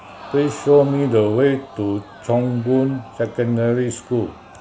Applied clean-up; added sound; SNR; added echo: none; Crowd; 19 dB; none.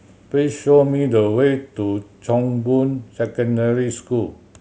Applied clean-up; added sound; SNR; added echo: none; none; none; none.